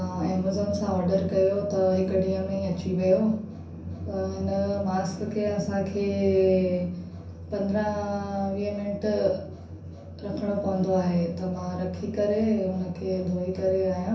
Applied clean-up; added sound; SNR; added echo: none; none; none; reverberation time 0.6 s.